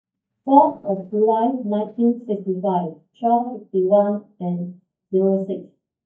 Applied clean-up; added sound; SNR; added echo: neural mask model DeepFilterNet 3.